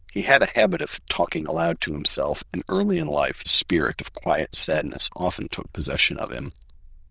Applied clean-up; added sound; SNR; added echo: neural diffusion model UNIVERSE++.